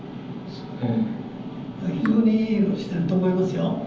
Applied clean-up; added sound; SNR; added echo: none; Raindrop / Drip; 19 dB; reverberation time 0.9 s.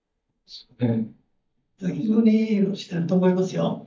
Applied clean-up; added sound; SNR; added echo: neural mask model DeepFilterNet 3.